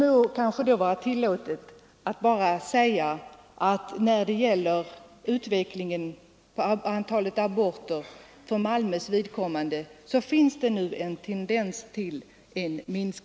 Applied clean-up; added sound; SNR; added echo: none; none; none; none.